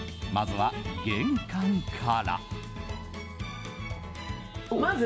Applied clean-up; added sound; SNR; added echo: none; Chatter / Traffic noise, roadway noise / Vehicle horn, car horn, honking / Engine; 20 dB; none.